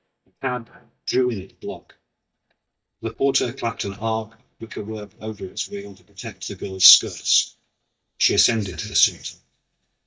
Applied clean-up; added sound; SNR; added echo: neural mask model DeepFilterNet 3.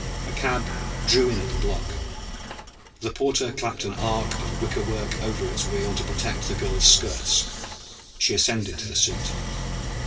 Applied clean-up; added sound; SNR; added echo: none; Idling; 4 dB; reverberation time 3.0 s.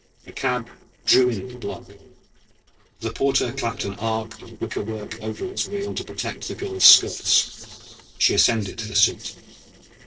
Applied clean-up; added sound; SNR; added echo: neural separator model SepFormer DNS4.